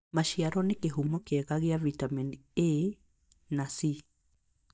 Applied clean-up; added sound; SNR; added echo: neural mask model DeepFilterNet 3.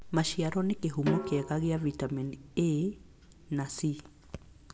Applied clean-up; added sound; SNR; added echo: none; Snare drum; 8 dB; reverberation time 1.4 s.